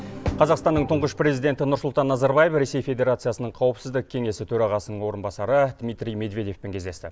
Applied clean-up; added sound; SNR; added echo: none; none; none; none.